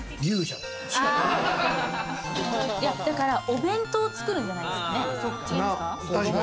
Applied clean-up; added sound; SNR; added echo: none; none; none; none.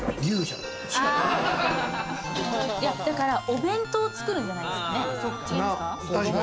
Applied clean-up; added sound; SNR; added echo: none; Thunder; 16 dB; none.